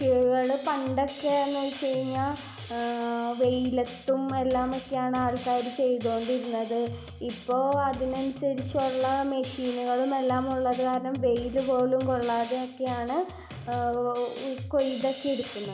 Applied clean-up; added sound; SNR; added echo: none; Drum kit; 13 dB; none.